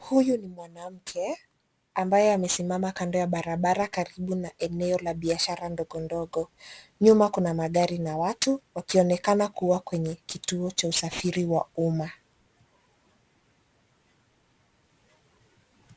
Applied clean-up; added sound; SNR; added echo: none; none; none; none.